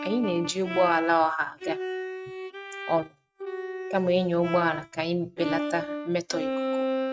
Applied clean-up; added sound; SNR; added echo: neural mask model RNNoise.